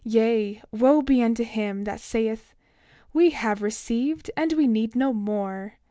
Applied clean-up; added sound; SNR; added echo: none; none; none; none.